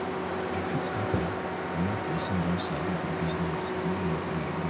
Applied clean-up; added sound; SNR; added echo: none; Truck; -2 dB; reverberation time 1.0 s.